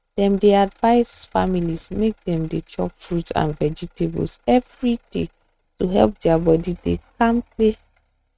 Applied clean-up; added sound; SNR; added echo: neural mask model RNNoise.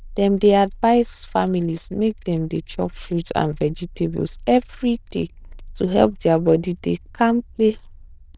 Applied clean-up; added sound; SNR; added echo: neural diffusion model UNIVERSE++.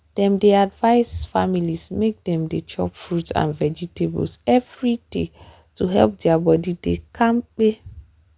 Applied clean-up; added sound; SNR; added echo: none; none; none; none.